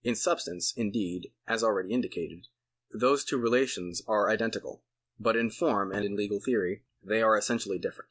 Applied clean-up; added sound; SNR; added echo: none; Thump, thud; 20 dB; none.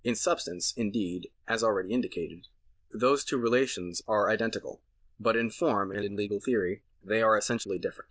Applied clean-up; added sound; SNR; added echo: neural diffusion model UNIVERSE++.